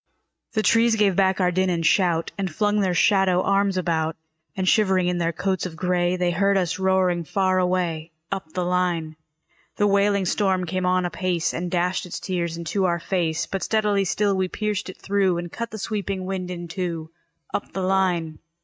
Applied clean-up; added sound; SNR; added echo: neural mask model RNNoise.